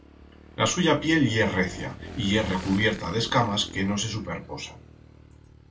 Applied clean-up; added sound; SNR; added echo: none; Motorcycle / Engine; 15 dB; reverberation time 0.2 s.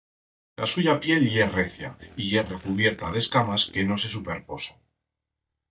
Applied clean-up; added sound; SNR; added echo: neural mask model DeepFilterNet 3.